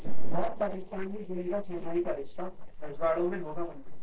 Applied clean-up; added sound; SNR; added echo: neural separator model SepFormer DNS4.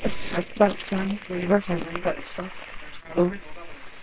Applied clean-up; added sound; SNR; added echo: neural separator model SepFormer WHAMR!.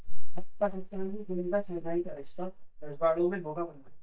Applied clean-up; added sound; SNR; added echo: neural mask model DeepFilterNet 3.